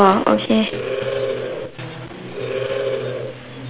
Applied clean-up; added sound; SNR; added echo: none; Animal; 4 dB; none.